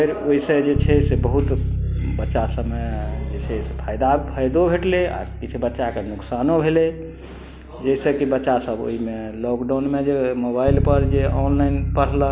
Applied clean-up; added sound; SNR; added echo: none; Bass guitar; 4 dB; none.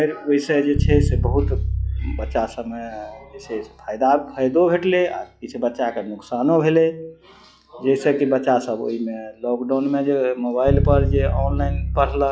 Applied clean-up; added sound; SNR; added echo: classical method log-MMSE.